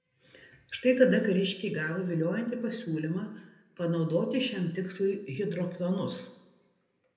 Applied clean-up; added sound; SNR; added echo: none; none; none; reverberation time 0.7 s.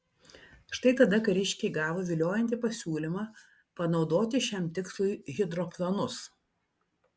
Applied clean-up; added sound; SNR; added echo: none; none; none; none.